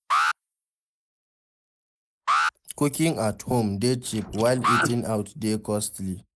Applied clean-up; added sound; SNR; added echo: neural mask model Resemble Enhance denoiser.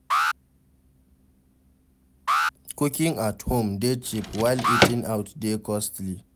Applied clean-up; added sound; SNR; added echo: none; Alarm + Drawer open or close; 0 dB; none.